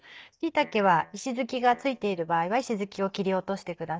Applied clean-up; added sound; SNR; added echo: neural mask model DeepFilterNet 3.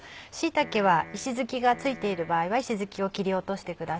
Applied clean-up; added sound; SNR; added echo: none; Piano; 17 dB; none.